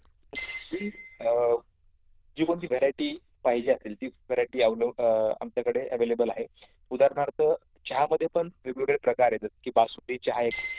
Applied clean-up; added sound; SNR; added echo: neural diffusion model UNIVERSE++.